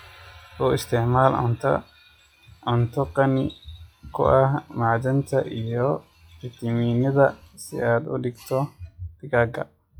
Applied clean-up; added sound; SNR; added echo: classical method log-MMSE.